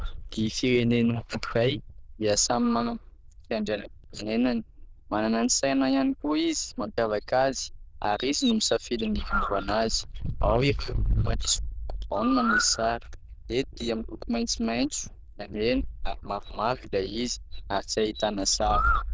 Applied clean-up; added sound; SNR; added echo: neural diffusion model UNIVERSE++.